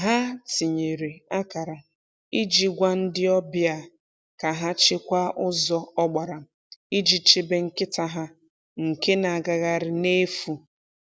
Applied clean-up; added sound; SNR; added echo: none; none; none; none.